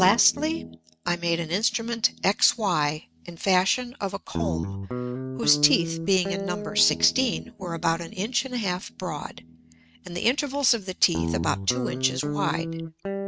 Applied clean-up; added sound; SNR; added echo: neural mask model RNNoise.